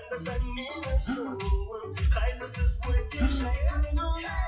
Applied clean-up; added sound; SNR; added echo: classical method WPE with log-MMSE.